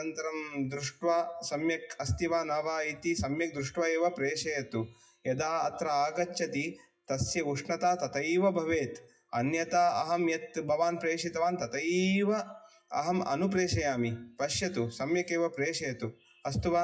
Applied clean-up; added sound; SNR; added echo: classical method WPE with log-MMSE.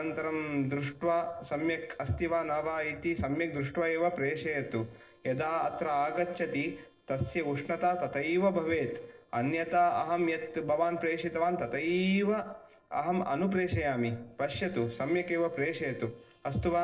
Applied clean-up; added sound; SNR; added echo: neural separator model SepFormer DNS4.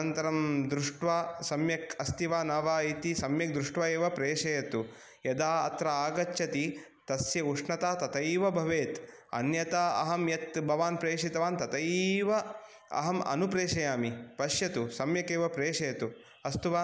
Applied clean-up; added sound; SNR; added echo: none; none; none; none.